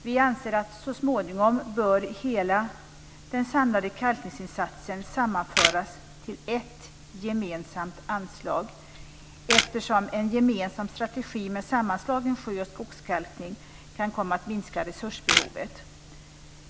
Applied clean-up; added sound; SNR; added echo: none; Camera; 0 dB; none.